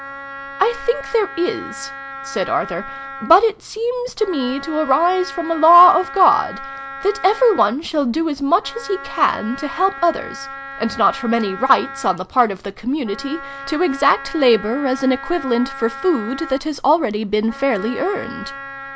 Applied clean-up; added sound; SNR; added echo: none; Wind instrument, woodwind instrument; 14 dB; none.